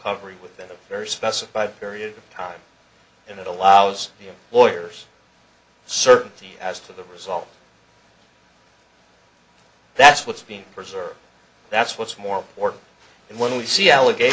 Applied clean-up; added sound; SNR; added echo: none; none; none; none.